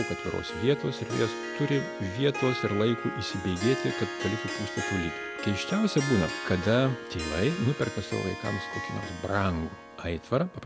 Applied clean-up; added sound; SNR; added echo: none; Harp; 7 dB; none.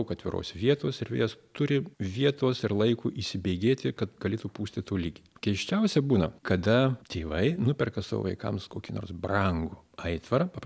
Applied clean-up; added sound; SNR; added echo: none; none; none; none.